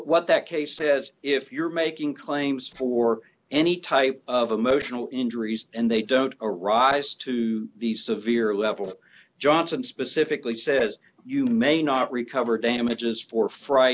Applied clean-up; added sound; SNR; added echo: neural separator model SepFormer DNS4.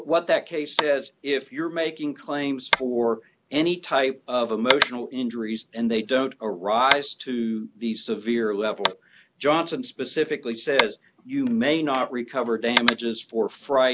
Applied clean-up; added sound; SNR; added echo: none; Tap; 6 dB; none.